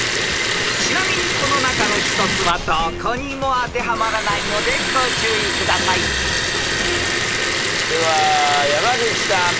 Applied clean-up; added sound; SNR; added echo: none; Liquid; -1 dB; none.